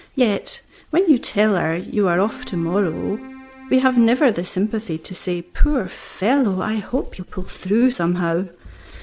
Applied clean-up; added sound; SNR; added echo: none; Keyboard (musical); 20 dB; none.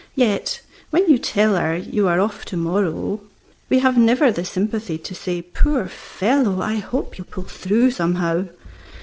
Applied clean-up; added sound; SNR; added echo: none; none; none; none.